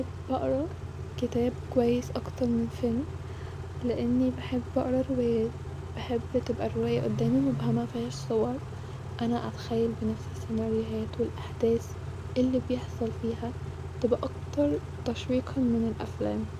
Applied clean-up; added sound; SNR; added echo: none; Idling / Accelerating, revving, vroom / Car; 7 dB; none.